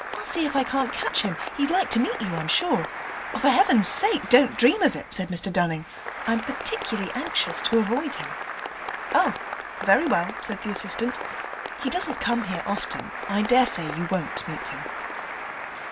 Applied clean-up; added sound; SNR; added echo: none; Applause; 8 dB; none.